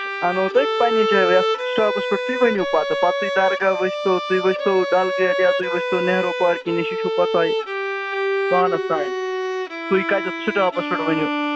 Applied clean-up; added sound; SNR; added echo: none; Bowed string instrument; 2 dB; none.